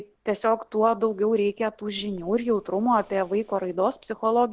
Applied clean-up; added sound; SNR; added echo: none; none; none; none.